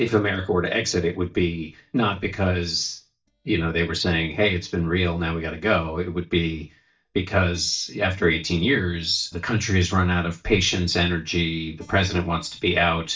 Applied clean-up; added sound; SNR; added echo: neural mask model DeepFilterNet 3.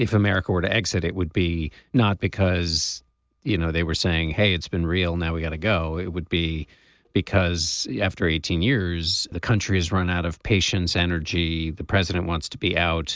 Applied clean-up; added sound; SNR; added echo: none; none; none; none.